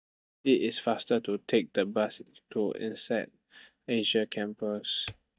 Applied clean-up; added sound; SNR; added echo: neural mask model DeepFilterNet 3.